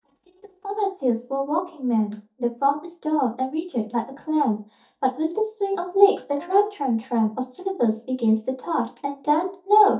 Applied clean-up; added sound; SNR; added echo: neural mask model DeepFilterNet 3.